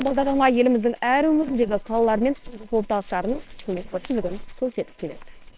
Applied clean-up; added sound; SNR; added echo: neural separator model SepFormer WHAMR!.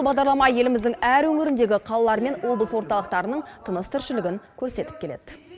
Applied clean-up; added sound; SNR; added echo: none; none; none; none.